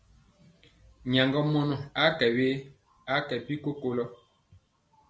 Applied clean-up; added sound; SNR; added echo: none; none; none; none.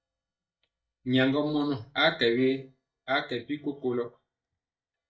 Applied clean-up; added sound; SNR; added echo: neural mask model DeepFilterNet 3.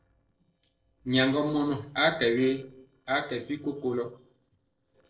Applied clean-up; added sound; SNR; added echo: neural separator model SepFormer DNS4.